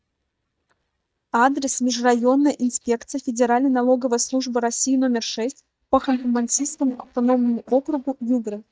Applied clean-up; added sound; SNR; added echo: neural mask model DeepFilterNet 3.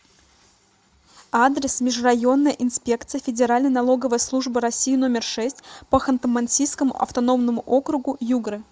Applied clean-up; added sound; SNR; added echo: none; none; none; none.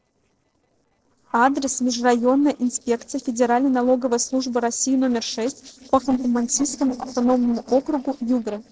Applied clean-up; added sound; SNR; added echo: neural separator model SepFormer DNS4.